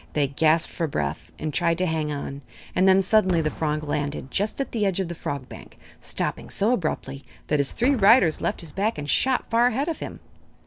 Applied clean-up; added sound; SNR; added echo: none; Fireworks; 18 dB; none.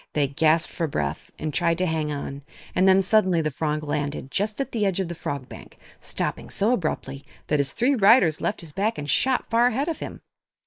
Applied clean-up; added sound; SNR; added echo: neural mask model Resemble Enhance denoiser.